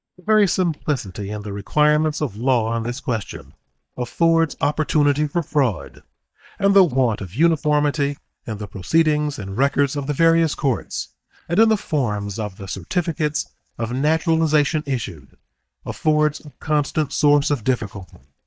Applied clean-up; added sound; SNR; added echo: neural mask model DeepFilterNet 3.